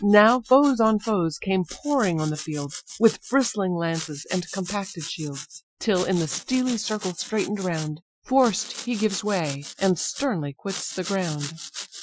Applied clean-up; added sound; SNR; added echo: classical method Wiener filter.